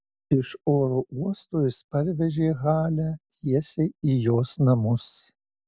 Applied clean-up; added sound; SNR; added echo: none; none; none; none.